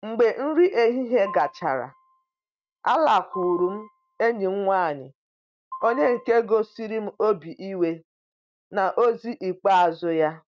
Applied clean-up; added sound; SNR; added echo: neural mask model RNNoise.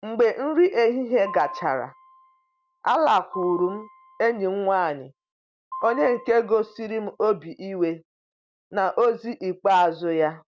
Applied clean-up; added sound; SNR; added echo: none; Piano; 16 dB; none.